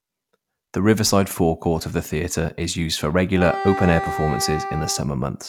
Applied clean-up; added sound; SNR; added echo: none; Wind instrument, woodwind instrument; 7 dB; none.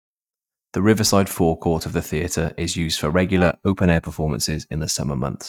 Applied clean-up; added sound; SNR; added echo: neural mask model DeepFilterNet 3.